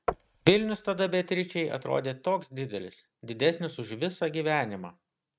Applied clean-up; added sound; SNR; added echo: neural mask model RNNoise.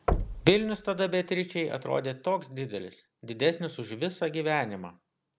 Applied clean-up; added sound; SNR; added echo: none; Knock; 6 dB; none.